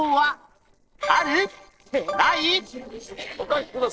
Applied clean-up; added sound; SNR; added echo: neural separator model SepFormer DNS4.